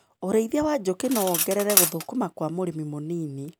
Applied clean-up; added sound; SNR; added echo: none; Cutlery, silverware; 3 dB; none.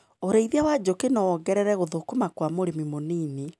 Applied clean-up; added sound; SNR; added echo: none; none; none; none.